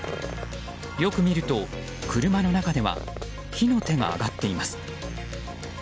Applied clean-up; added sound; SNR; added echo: none; Fireworks; 16 dB; none.